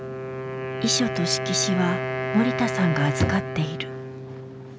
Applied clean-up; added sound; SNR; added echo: none; Wind instrument, woodwind instrument; 4 dB; none.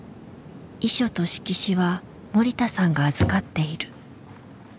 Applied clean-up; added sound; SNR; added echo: none; none; none; none.